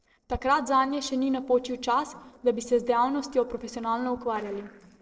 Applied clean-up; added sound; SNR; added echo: neural separator model SepFormer DNS4.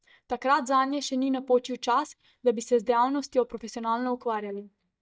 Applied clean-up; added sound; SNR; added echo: neural mask model DeepFilterNet 3.